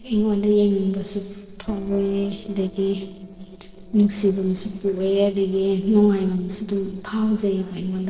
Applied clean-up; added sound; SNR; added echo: neural separator model SepFormer DNS4.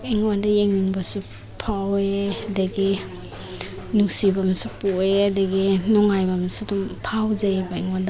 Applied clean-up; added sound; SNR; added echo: none; none; none; none.